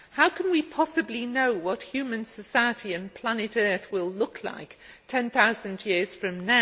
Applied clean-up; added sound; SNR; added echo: none; none; none; none.